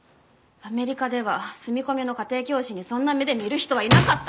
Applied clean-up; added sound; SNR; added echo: none; none; none; none.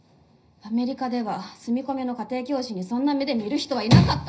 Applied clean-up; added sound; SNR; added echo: none; none; none; reverberation time 0.4 s.